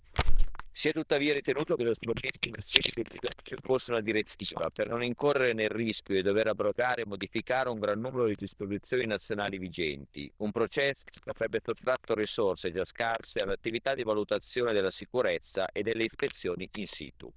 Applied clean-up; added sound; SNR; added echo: neural diffusion model UNIVERSE++.